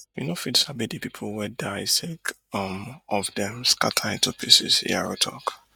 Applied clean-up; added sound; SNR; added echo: neural mask model DeepFilterNet 3.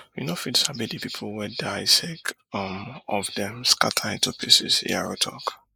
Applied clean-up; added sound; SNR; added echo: neural mask model Resemble Enhance denoiser.